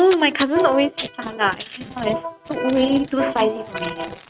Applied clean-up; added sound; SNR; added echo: neural mask model RNNoise.